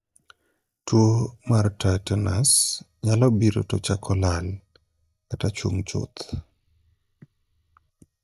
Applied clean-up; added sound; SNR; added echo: neural mask model DeepFilterNet 3.